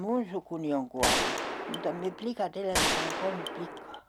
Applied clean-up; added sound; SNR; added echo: none; Gunshot, gunfire; -2 dB; none.